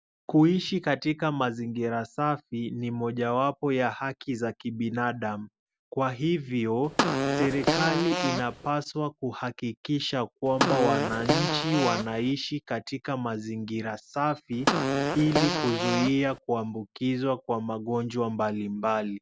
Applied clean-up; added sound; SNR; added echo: none; Fart; 0 dB; none.